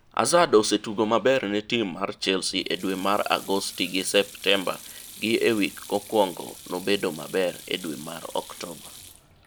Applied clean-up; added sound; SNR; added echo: none; Sink (filling or washing); 19 dB; none.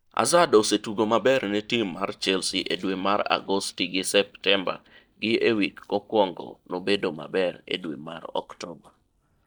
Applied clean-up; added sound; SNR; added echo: neural mask model DeepFilterNet 3.